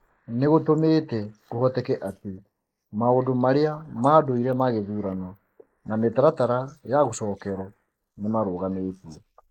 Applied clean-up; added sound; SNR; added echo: neural mask model Resemble Enhance denoiser.